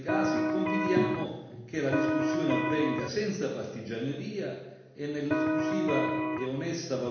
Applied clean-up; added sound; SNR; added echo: none; Electric guitar; -3 dB; reverberation time 1.1 s.